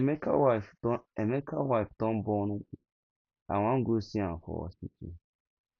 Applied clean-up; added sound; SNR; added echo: none; none; none; none.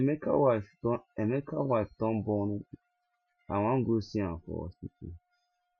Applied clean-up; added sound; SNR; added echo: classical method Wiener filter.